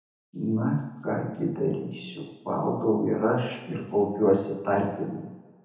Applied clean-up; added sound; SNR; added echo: none; none; none; reverberation time 0.9 s.